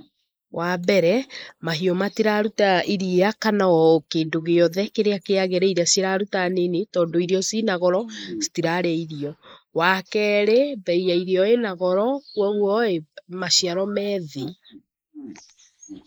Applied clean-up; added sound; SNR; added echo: neural mask model Resemble Enhance denoiser.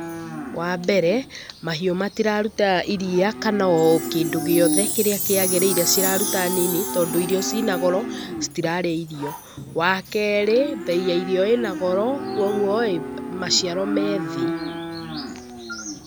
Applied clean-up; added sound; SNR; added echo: none; Chime + Livestock, farm animals, working animals; 5 dB; none.